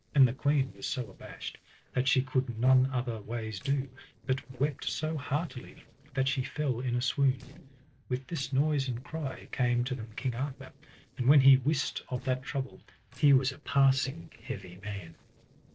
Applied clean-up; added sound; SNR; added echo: neural separator model SepFormer DNS4.